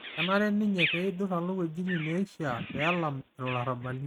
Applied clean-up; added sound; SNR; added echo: neural mask model RNNoise.